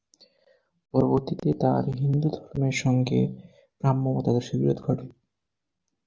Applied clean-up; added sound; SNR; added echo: none; none; none; none.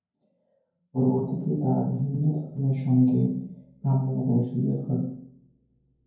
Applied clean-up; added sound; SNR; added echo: none; none; none; reverberation time 0.9 s.